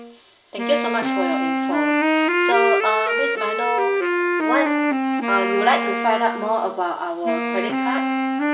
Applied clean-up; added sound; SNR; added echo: none; Wind instrument, woodwind instrument; -2 dB; reverberation time 1.1 s.